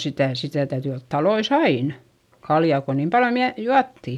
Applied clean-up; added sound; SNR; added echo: none; none; none; none.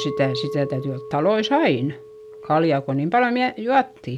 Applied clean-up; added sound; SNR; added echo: none; Chink, clink; 12 dB; none.